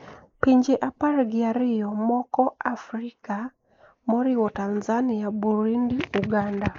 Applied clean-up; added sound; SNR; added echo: neural mask model Resemble Enhance denoiser.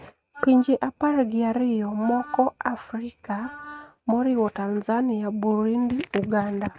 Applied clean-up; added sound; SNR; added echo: neural mask model RNNoise.